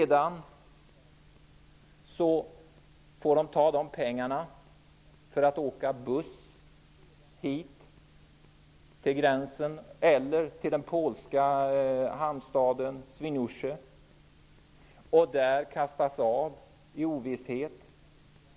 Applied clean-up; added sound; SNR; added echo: none; none; none; none.